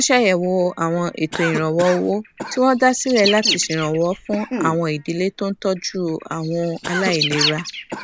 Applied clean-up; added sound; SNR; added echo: none; Bird + Cough; 8 dB; none.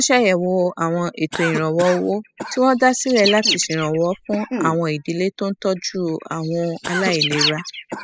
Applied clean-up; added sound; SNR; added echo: classical method spectral subtraction.